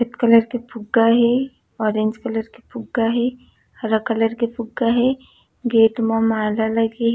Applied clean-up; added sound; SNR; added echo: none; none; none; none.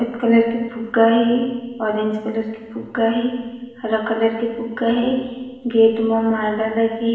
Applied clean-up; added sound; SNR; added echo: none; none; none; reverberation time 1.3 s.